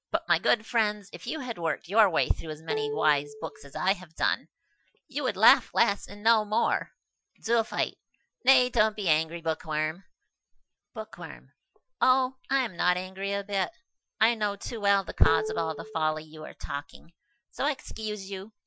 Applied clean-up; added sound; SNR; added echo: classical method Wiener filter.